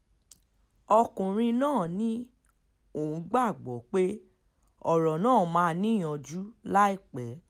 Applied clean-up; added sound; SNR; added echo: none; none; none; none.